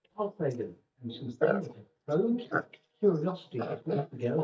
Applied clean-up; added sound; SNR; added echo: neural mask model DeepFilterNet 3.